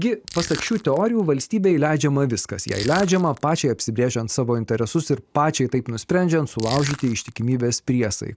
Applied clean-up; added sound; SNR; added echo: none; Crushing; 14 dB; none.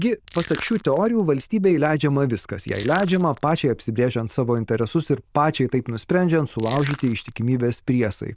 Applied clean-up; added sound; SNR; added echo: neural diffusion model UNIVERSE++.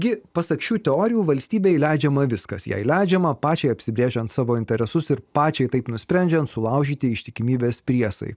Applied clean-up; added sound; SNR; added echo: none; none; none; none.